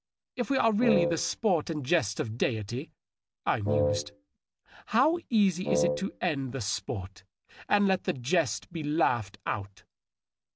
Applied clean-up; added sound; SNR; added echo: none; Wind instrument, woodwind instrument; 0 dB; none.